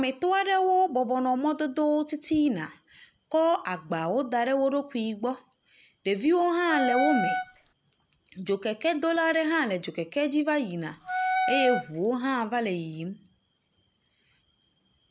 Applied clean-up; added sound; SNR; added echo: none; Wind instrument, woodwind instrument; 1 dB; none.